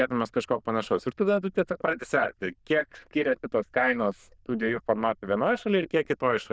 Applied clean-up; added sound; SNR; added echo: neural diffusion model UNIVERSE++.